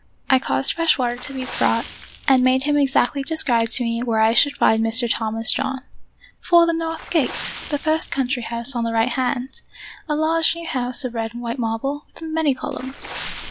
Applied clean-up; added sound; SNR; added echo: none; Water / Splash, splatter; 18 dB; none.